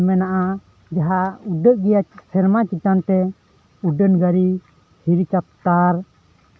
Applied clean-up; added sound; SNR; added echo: none; none; none; none.